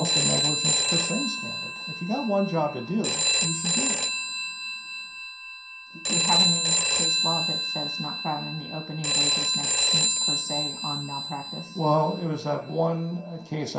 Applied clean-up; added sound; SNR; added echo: none; Telephone; -4 dB; reverberation time 0.5 s.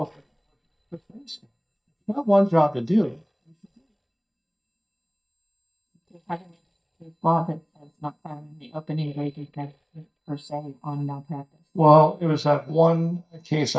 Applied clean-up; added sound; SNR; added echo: neural mask model DeepFilterNet 3.